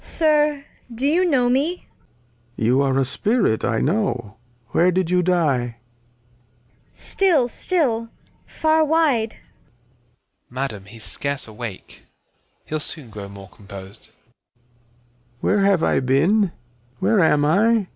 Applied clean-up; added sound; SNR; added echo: none; none; none; none.